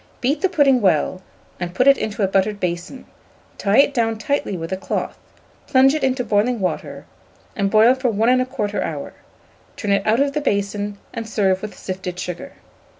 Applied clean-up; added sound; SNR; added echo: none; none; none; none.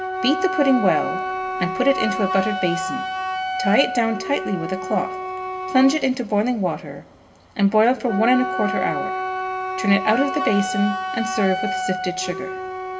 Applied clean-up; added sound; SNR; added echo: none; Wind instrument, woodwind instrument; 5 dB; reverberation time 0.8 s.